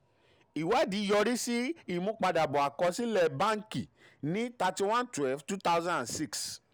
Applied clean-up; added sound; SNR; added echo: none; none; none; none.